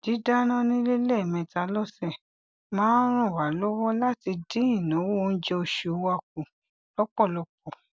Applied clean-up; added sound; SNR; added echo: none; none; none; none.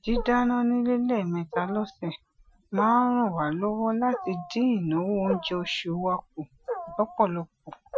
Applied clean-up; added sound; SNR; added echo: classical method Wiener filter.